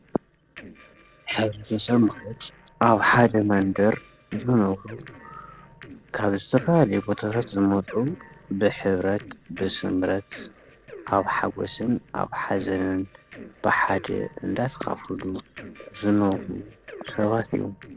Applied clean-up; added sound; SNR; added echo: neural separator model SepFormer DNS4.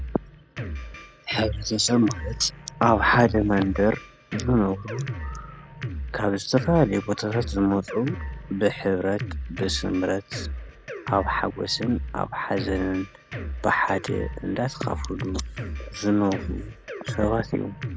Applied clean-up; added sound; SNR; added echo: none; Drum kit; 9 dB; none.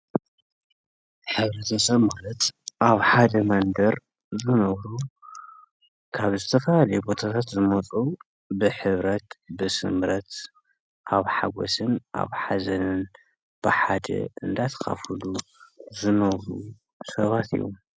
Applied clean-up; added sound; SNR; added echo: none; none; none; none.